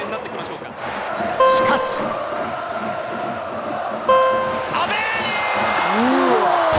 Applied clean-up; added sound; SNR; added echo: none; Acoustic guitar; -1 dB; none.